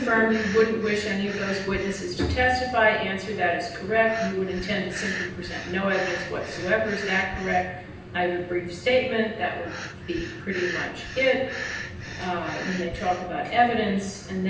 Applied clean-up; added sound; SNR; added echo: none; Breathing; 12 dB; reverberation time 0.9 s.